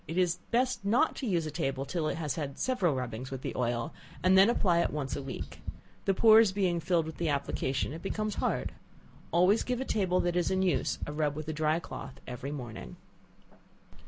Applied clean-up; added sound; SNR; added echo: none; Tap; 8 dB; none.